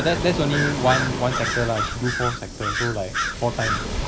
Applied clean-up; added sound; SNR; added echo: none; Waves, surf + Bird vocalization, bird call, bird song; 1 dB; none.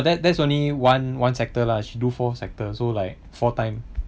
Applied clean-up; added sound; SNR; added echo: none; none; none; none.